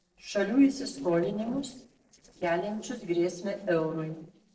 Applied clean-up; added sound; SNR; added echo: neural separator model SepFormer DNS4.